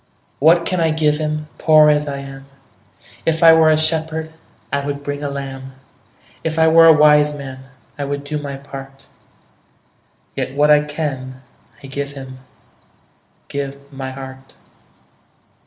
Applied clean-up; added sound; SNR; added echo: none; none; none; none.